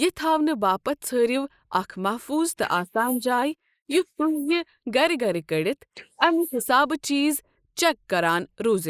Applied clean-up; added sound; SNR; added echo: neural mask model Resemble Enhance denoiser.